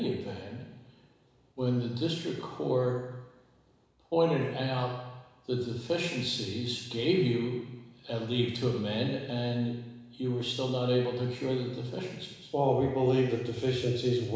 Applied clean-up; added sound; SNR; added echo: none; none; none; reverberation time 1.0 s.